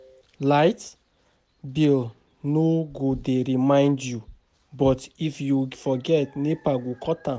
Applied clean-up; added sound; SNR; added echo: none; none; none; none.